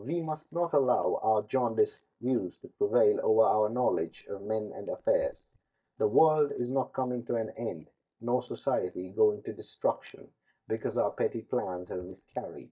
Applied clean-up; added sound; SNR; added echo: neural mask model DeepFilterNet 3.